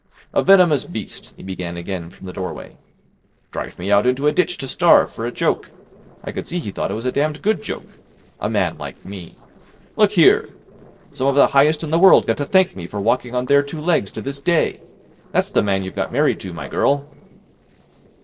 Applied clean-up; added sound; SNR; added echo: neural separator model SepFormer DNS4.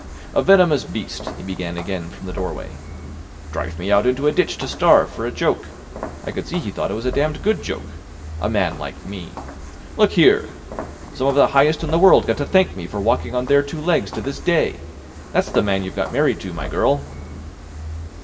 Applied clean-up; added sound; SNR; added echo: none; Walk, footsteps; 12 dB; reverberation time 1.4 s.